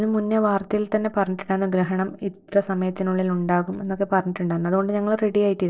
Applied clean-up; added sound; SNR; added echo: neural separator model SepFormer DNS4.